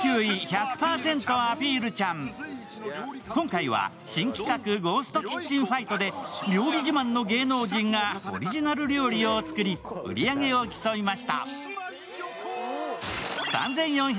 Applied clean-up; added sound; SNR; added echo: none; none; none; none.